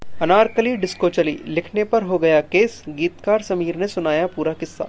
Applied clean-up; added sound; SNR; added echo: none; none; none; none.